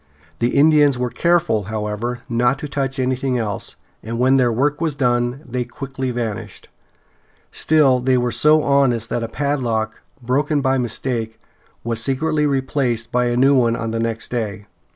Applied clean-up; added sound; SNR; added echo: none; none; none; none.